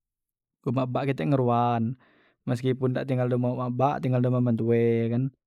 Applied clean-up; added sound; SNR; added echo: neural mask model Resemble Enhance denoiser.